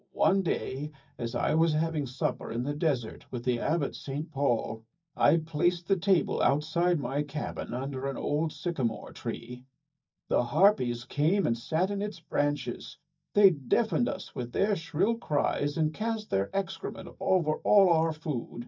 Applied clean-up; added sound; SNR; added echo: neural mask model DeepFilterNet 3.